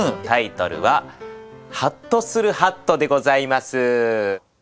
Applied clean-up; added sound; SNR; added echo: none; none; none; none.